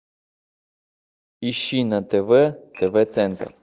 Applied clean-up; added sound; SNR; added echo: neural mask model DeepFilterNet 3.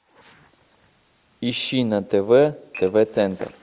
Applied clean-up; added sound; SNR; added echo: none; Dishes, pots, and pans / Glass; 17 dB; none.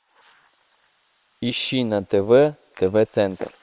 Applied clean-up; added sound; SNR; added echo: neural separator model SepFormer WHAM!.